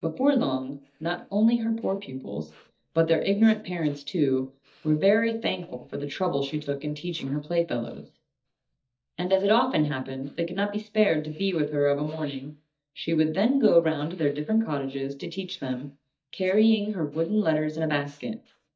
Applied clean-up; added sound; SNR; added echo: neural mask model DeepFilterNet 3.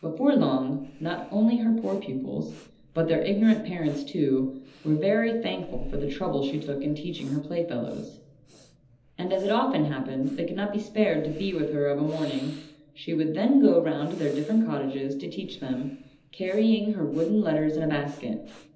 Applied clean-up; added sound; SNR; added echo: none; Breathing; 20 dB; reverberation time 1.2 s.